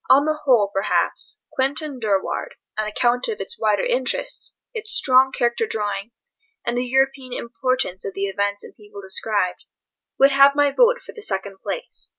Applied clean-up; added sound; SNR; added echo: none; none; none; none.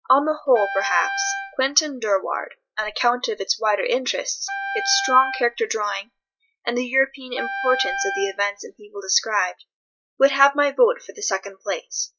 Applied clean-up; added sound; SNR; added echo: classical method log-MMSE.